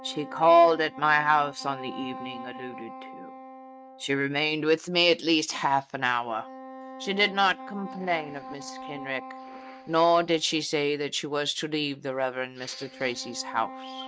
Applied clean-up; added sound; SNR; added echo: neural mask model RNNoise.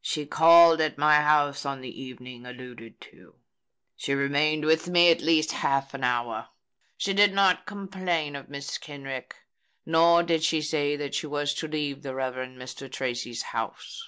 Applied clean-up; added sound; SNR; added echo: none; none; none; none.